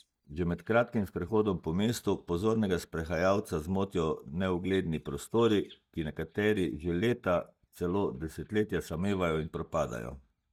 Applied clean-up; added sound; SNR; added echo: neural mask model DeepFilterNet 3.